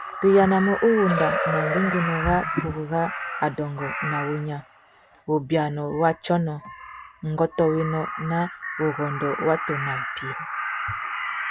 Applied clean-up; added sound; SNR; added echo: none; Crow; 5 dB; none.